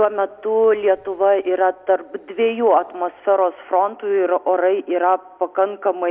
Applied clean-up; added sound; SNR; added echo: none; none; none; none.